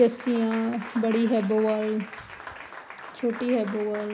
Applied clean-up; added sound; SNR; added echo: none; Applause; 15 dB; none.